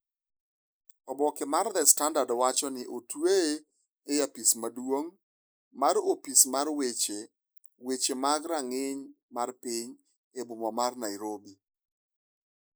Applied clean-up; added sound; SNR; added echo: neural mask model Resemble Enhance denoiser.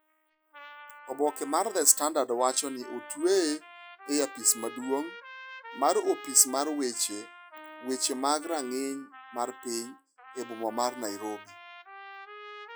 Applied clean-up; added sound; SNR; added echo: classical method log-MMSE.